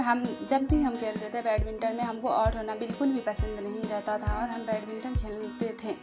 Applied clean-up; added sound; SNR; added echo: none; Keyboard (musical); 5 dB; none.